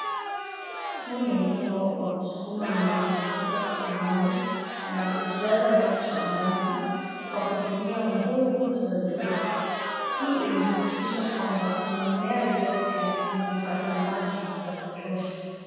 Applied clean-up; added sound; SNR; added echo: none; Crowd; 5 dB; reverberation time 2.2 s.